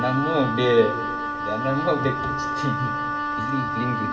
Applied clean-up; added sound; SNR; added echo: none; Wind instrument, woodwind instrument; 2 dB; reverberation time 1.9 s.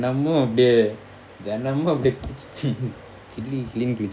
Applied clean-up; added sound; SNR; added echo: none; none; none; none.